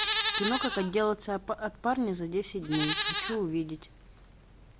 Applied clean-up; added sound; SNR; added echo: none; Livestock, farm animals, working animals; 2 dB; none.